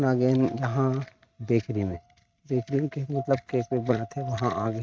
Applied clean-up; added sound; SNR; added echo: neural mask model RNNoise.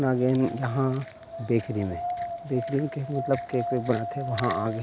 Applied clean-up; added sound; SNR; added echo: none; Wind; 8 dB; none.